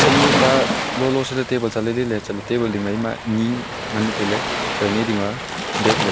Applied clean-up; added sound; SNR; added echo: none; Waves, surf; 1 dB; none.